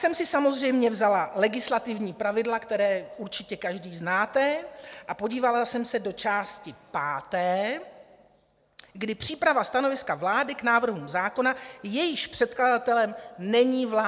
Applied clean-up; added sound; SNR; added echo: none; none; none; none.